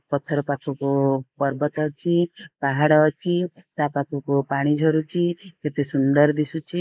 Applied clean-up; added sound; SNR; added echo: neural mask model Resemble Enhance denoiser.